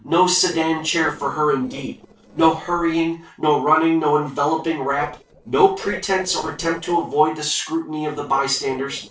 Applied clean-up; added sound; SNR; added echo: neural separator model SepFormer DNS4.